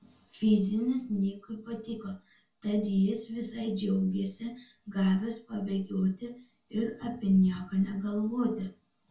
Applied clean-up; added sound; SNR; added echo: none; none; none; reverberation time 0.2 s.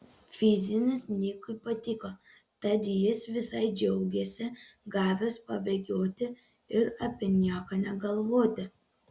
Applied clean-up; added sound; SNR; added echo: none; none; none; none.